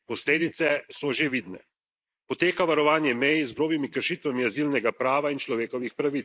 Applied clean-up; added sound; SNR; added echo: neural mask model Resemble Enhance denoiser.